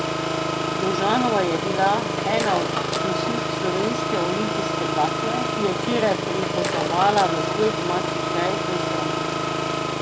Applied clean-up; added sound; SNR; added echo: none; Engine; -1 dB; none.